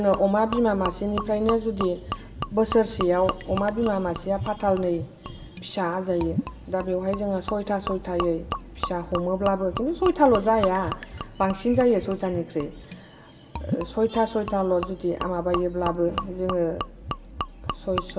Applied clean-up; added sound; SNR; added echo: none; Gurgling / Liquid; 9 dB; reverberation time 2.6 s.